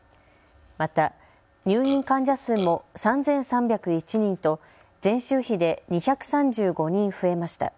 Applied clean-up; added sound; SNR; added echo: none; Burping, eructation; 15 dB; none.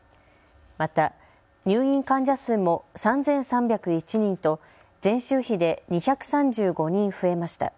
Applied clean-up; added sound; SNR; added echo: none; none; none; none.